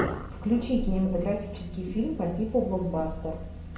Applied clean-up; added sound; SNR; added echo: none; none; none; reverberation time 0.6 s.